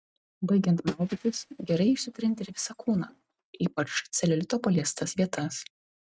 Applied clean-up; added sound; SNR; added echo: neural mask model RNNoise.